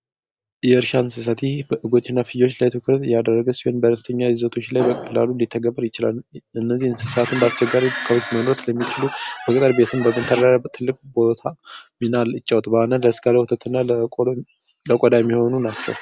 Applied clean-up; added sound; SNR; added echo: none; none; none; none.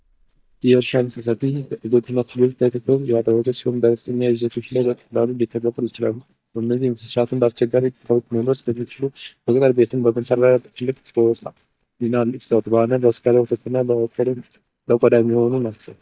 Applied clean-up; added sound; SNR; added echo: neural mask model DeepFilterNet 3.